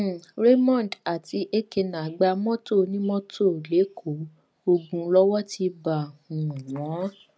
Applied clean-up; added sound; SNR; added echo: none; none; none; none.